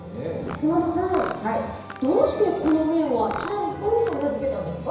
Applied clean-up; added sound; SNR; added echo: none; Fart; 16 dB; reverberation time 1.0 s.